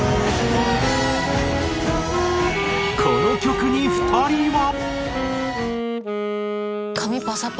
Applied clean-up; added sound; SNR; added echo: none; Wind instrument, woodwind instrument; 2 dB; none.